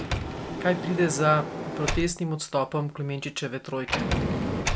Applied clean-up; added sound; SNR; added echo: none; Sliding door; 3 dB; none.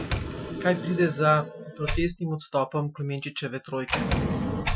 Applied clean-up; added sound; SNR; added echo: classical method Wiener filter.